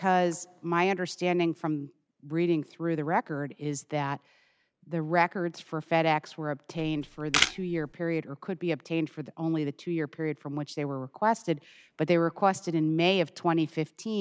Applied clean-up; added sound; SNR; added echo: none; Camera; 2 dB; none.